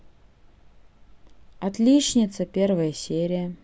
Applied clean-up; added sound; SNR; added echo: none; none; none; none.